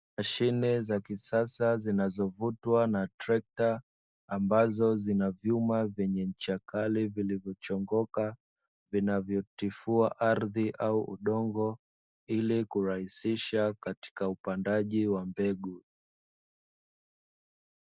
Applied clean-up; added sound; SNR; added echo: none; none; none; none.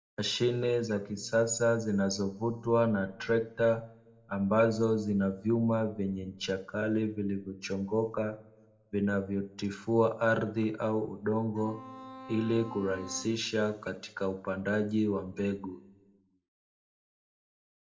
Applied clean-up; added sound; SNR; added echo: none; Bowed string instrument; 15 dB; reverberation time 0.4 s.